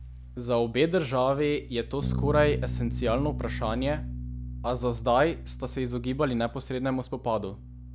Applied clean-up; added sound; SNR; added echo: none; Bass guitar; 7 dB; none.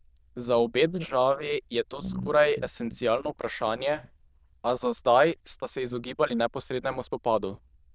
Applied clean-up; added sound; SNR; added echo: neural diffusion model UNIVERSE++.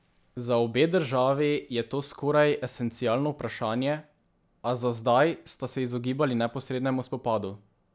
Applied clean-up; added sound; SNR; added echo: none; none; none; none.